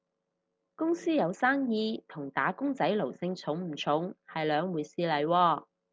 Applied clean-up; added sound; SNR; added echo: none; none; none; none.